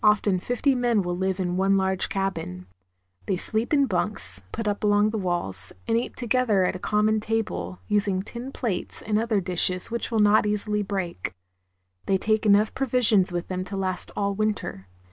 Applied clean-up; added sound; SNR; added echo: none; none; none; none.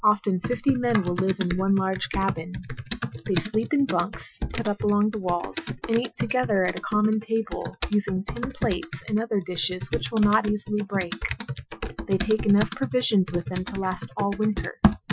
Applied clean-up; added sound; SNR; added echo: classical method Wiener filter.